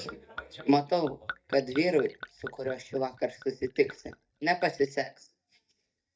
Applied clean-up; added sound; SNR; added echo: neural mask model DeepFilterNet 3.